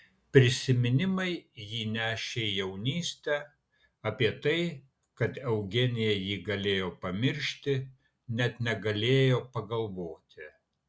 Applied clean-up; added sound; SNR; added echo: none; none; none; none.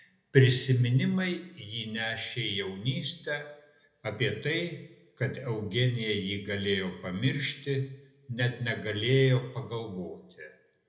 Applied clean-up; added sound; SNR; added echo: none; none; none; reverberation time 0.7 s.